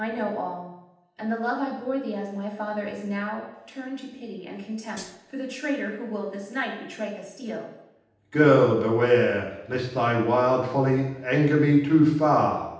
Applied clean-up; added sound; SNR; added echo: none; Hi-hat; 20 dB; reverberation time 0.8 s.